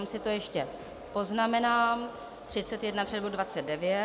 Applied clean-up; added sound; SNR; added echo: none; none; none; none.